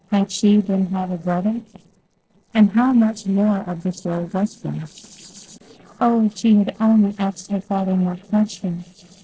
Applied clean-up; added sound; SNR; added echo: neural separator model SepFormer DNS4.